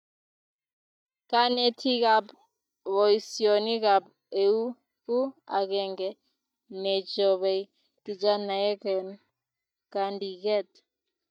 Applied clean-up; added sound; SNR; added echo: neural mask model DeepFilterNet 3.